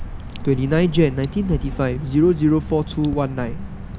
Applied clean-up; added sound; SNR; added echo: none; Drip / Water; 9 dB; none.